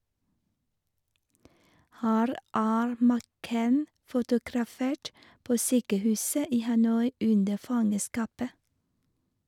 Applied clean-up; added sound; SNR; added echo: none; none; none; none.